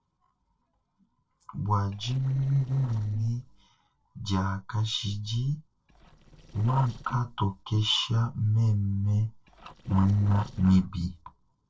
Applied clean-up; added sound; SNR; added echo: neural separator model SepFormer DNS4.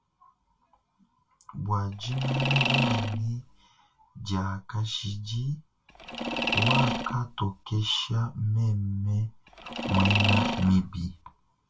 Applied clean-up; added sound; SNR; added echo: none; Mechanisms; 1 dB; reverberation time 0.2 s.